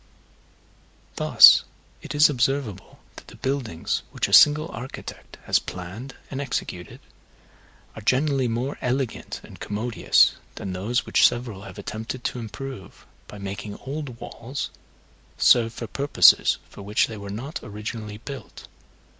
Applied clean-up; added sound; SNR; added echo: none; none; none; none.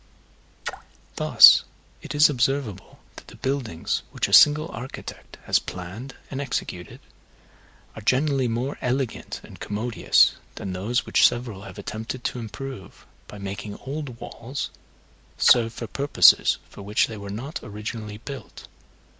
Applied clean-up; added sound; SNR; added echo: none; Splash, splatter; 13 dB; none.